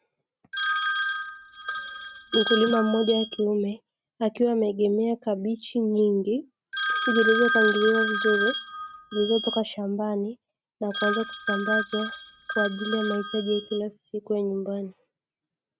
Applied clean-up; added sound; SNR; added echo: neural mask model RNNoise.